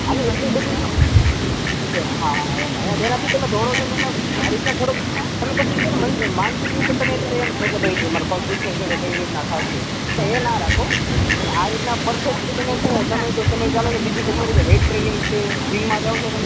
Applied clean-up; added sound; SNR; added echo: none; Fowl; -5 dB; none.